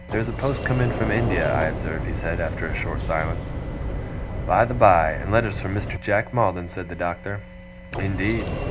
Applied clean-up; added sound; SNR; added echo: none; Sliding door; 5 dB; none.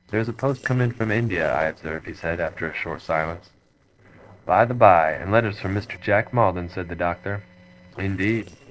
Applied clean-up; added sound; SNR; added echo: neural separator model SepFormer DNS4.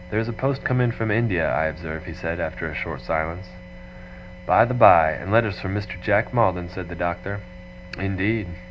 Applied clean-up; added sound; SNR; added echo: none; none; none; none.